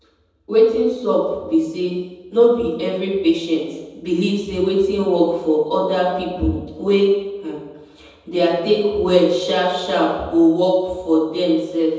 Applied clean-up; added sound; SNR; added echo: none; none; none; reverberation time 1.1 s.